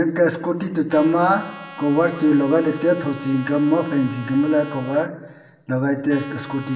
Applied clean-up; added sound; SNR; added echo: none; Trumpet; 19 dB; reverberation time 1.1 s.